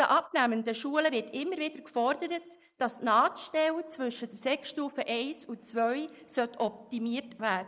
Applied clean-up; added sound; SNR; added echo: neural mask model Resemble Enhance denoiser.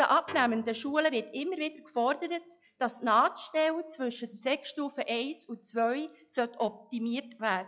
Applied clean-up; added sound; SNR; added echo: classical method log-MMSE.